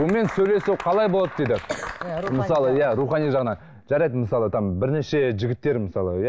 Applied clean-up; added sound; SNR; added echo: none; none; none; none.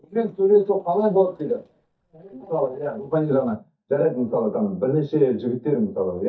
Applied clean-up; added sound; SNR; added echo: neural mask model DeepFilterNet 3.